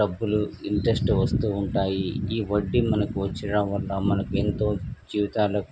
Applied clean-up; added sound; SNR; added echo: none; none; none; none.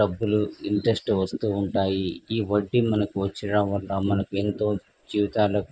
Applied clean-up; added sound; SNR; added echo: neural mask model Resemble Enhance denoiser.